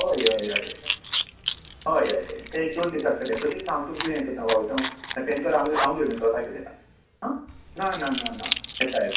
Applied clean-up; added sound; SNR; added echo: none; Coin (dropping) / Zipper (clothing); 6 dB; reverberation time 0.6 s.